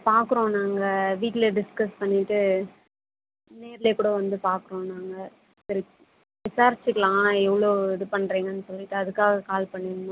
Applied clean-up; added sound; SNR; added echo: none; none; none; none.